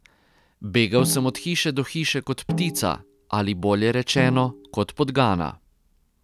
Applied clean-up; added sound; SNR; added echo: none; Snare drum; 9 dB; none.